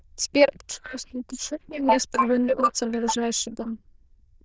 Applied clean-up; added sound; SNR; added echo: neural diffusion model UNIVERSE++.